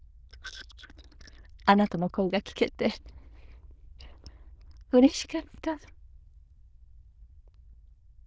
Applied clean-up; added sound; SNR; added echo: neural diffusion model UNIVERSE++.